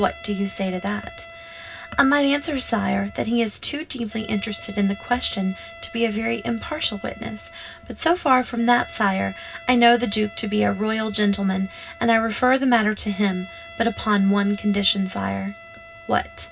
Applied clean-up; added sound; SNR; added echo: none; Wind instrument, woodwind instrument; 20 dB; reverberation time 0.4 s.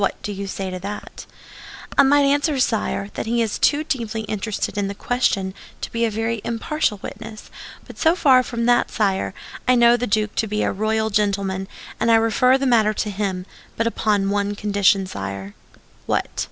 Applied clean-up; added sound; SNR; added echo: none; none; none; none.